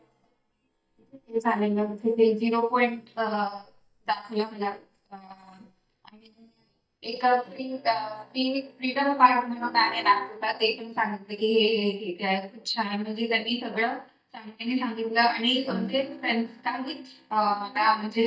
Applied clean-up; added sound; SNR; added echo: neural mask model DeepFilterNet 3.